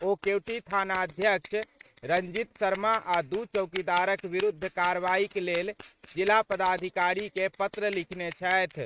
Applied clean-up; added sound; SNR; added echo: neural mask model RNNoise.